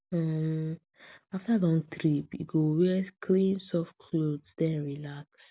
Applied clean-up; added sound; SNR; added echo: none; none; none; none.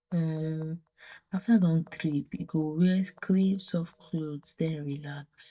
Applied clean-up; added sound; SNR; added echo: neural mask model DeepFilterNet 3.